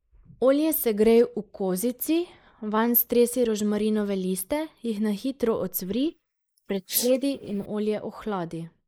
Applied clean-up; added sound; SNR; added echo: neural mask model Resemble Enhance denoiser.